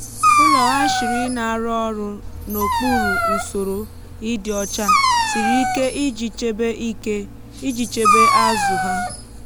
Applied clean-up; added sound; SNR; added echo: none; Dog; -3 dB; none.